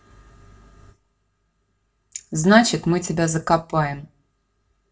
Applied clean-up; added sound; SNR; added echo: none; none; none; reverberation time 0.2 s.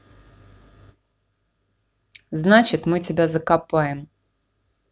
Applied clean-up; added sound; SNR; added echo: none; none; none; none.